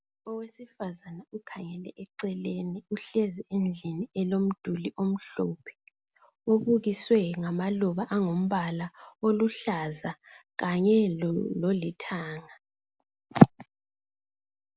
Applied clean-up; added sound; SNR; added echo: none; none; none; none.